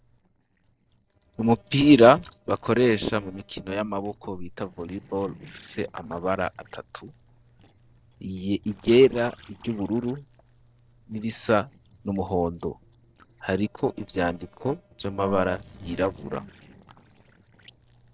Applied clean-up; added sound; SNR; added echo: neural separator model SepFormer DNS4.